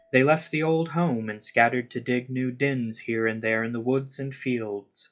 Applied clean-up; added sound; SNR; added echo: classical method log-MMSE.